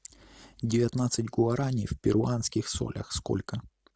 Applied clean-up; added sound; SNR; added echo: none; none; none; none.